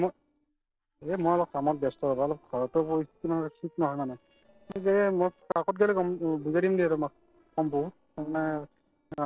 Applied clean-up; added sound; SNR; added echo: neural separator model SepFormer DNS4.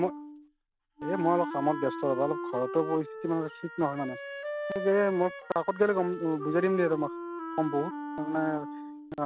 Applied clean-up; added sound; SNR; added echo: none; Wind instrument, woodwind instrument; 8 dB; none.